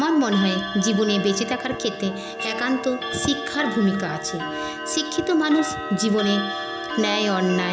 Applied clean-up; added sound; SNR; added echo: none; Clock; 7 dB; none.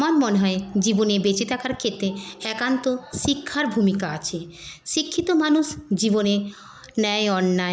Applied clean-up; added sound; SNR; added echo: none; none; none; none.